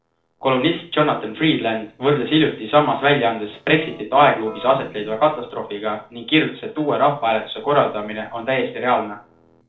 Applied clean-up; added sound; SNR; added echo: neural separator model SepFormer DNS4.